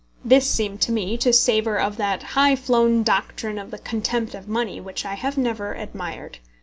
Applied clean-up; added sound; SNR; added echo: none; none; none; none.